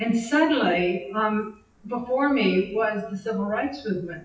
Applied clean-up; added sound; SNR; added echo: classical method WPE with log-MMSE.